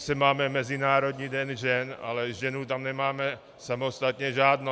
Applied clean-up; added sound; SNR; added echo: none; none; none; none.